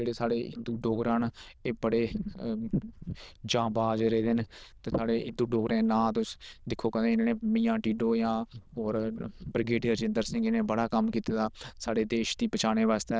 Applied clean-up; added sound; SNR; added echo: neural diffusion model UNIVERSE++.